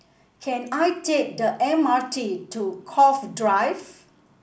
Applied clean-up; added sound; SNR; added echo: none; none; none; none.